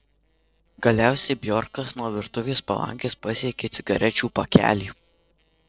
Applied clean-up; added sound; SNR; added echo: neural separator model SepFormer DNS4.